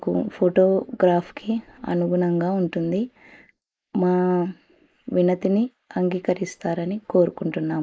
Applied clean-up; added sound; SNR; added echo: neural mask model Resemble Enhance denoiser.